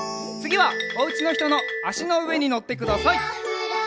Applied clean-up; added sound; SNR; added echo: none; none; none; none.